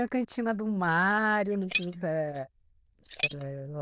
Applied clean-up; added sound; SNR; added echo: neural diffusion model UNIVERSE++.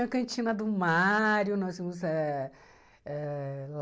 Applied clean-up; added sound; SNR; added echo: none; none; none; none.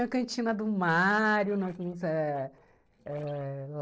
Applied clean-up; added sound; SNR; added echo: neural separator model SepFormer DNS4.